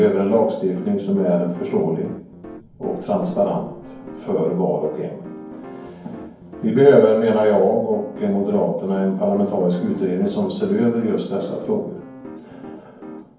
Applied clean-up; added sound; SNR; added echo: none; Piano; 17 dB; reverberation time 0.9 s.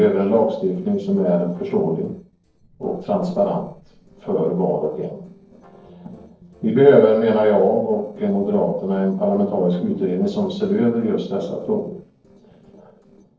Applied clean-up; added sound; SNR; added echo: neural separator model SepFormer DNS4.